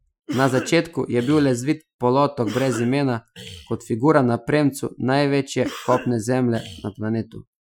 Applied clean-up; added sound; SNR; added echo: classical method Wiener filter.